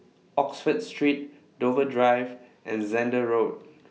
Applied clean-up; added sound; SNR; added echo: none; none; none; none.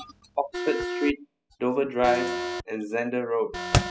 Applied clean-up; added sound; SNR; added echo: classical method spectral subtraction.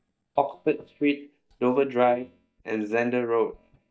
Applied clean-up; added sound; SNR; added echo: neural mask model DeepFilterNet 3.